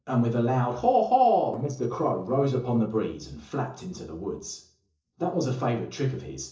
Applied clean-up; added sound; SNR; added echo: neural separator model SepFormer DNS4.